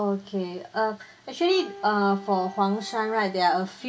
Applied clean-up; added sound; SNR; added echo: none; Wind instrument, woodwind instrument; 18 dB; none.